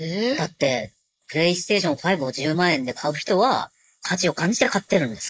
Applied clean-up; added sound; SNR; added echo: neural mask model Resemble Enhance denoiser.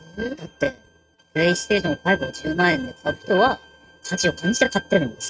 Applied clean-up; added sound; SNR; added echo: neural mask model RNNoise.